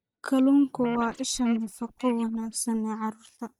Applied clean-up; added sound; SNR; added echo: neural mask model DeepFilterNet 3.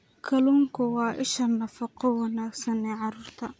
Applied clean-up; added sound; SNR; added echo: none; none; none; none.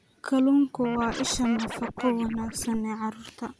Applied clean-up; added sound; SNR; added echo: none; Scratching (performance technique); 10 dB; none.